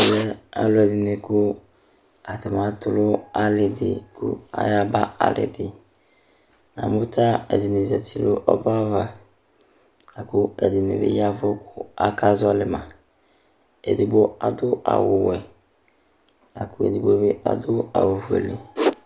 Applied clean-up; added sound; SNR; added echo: none; none; none; none.